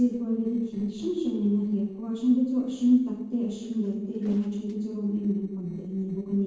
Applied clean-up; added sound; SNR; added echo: neural separator model SepFormer DNS4.